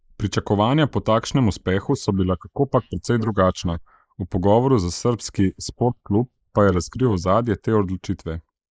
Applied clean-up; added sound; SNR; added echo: neural mask model Resemble Enhance denoiser.